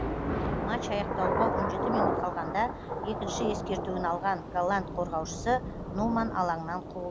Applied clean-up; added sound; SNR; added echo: none; Thunder / Rain; 0 dB; none.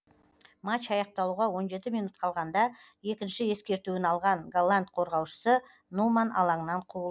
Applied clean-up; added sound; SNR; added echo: none; none; none; none.